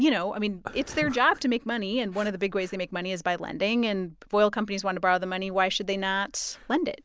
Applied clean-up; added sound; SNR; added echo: none; none; none; none.